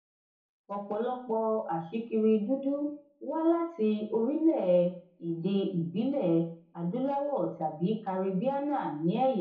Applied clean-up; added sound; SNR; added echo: none; none; none; reverberation time 0.6 s.